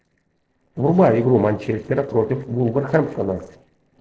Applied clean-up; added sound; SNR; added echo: neural separator model SepFormer DNS4.